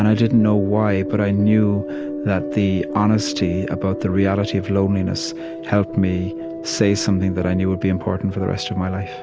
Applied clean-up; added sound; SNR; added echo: none; none; none; none.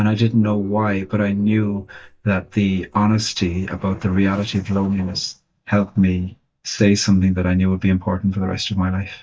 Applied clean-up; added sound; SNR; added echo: neural mask model DeepFilterNet 3.